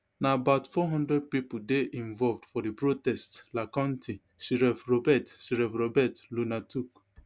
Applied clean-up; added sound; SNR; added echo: none; none; none; none.